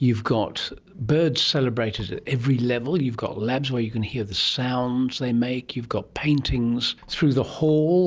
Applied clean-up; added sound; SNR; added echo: none; none; none; none.